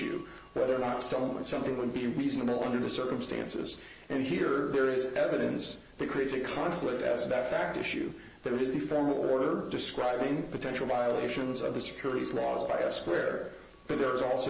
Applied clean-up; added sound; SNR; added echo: none; Bell; 9 dB; none.